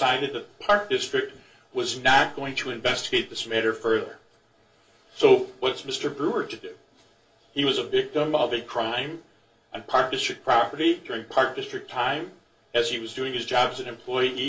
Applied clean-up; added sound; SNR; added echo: none; none; none; reverberation time 0.1 s.